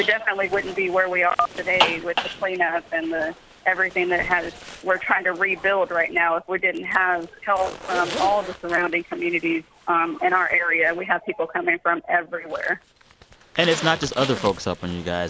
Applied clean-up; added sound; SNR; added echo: none; Zipper (clothing); 12 dB; none.